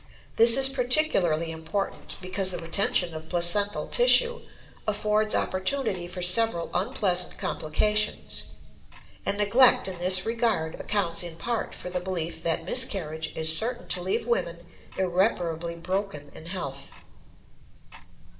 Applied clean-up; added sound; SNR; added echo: none; Tick-tock; 14 dB; reverberation time 2.6 s.